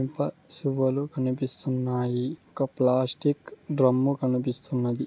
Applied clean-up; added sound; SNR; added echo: none; none; none; none.